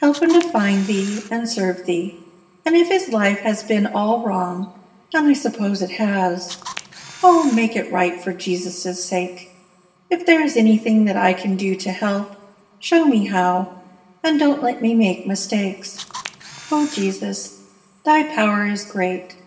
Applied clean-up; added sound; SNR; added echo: none; Camera; 15 dB; reverberation time 0.9 s.